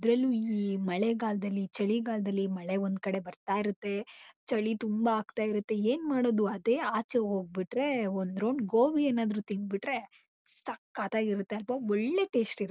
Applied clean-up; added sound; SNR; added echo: none; none; none; none.